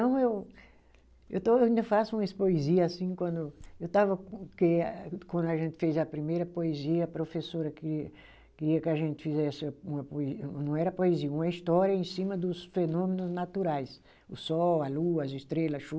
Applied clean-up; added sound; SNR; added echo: none; none; none; none.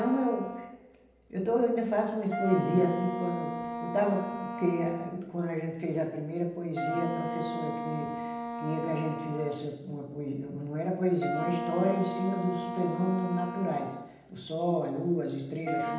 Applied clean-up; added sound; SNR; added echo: none; Wind instrument, woodwind instrument; 6 dB; reverberation time 0.9 s.